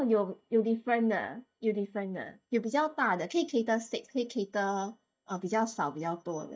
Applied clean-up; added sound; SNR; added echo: neural mask model DeepFilterNet 3.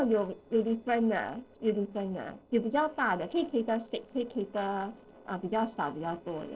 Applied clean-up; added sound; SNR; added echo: neural separator model SepFormer DNS4.